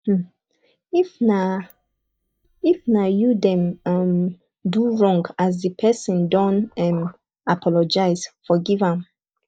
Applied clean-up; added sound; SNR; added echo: neural mask model DeepFilterNet 3.